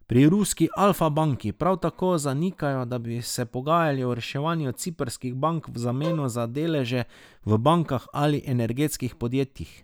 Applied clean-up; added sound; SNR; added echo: none; Bowed string instrument; 13 dB; none.